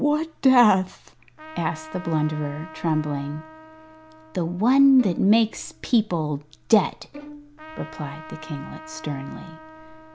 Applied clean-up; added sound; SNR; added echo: none; Trumpet + Bowed string instrument; 18 dB; none.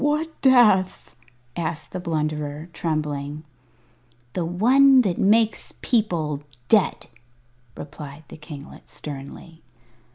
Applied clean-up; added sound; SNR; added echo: none; none; none; none.